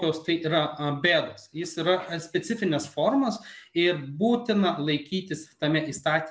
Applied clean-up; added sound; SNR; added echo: none; none; none; none.